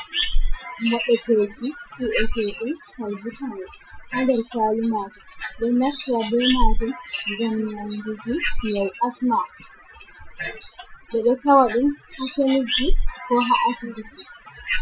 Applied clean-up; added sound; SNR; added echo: classical method Wiener filter.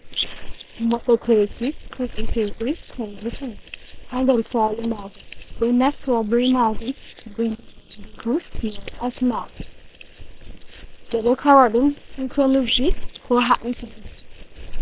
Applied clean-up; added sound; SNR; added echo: neural separator model SepFormer WHAM!.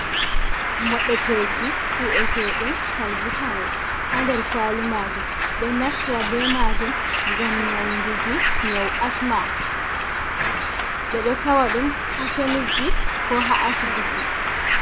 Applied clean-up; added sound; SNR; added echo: none; Bird; -4 dB; none.